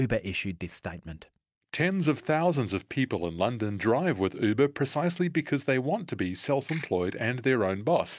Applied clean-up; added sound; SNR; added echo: neural mask model DeepFilterNet 3.